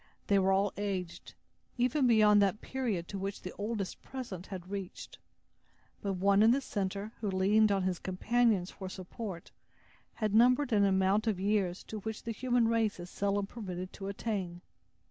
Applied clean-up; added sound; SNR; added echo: none; none; none; none.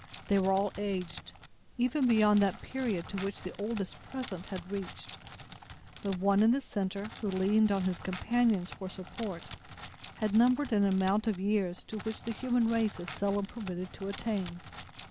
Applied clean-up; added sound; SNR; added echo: none; Crackle; 14 dB; none.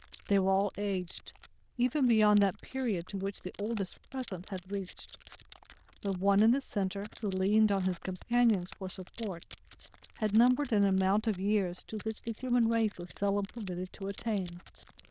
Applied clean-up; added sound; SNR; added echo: neural diffusion model UNIVERSE++.